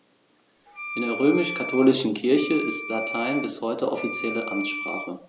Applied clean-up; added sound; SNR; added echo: none; Wind instrument, woodwind instrument; 9 dB; none.